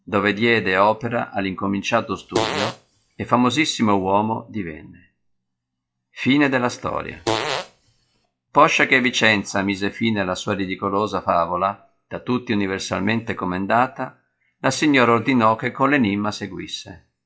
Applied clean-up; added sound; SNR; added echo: classical method WPE with log-MMSE.